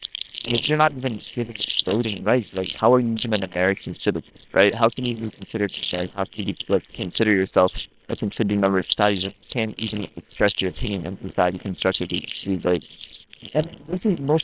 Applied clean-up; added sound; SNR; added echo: neural separator model SepFormer WHAM!.